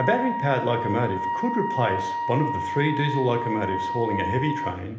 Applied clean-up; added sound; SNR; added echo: none; Wind instrument, woodwind instrument; 3 dB; reverberation time 1.0 s.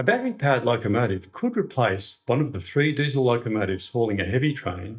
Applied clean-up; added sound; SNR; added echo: neural mask model DeepFilterNet 3.